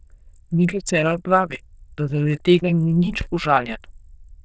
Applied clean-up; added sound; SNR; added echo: neural diffusion model UNIVERSE++.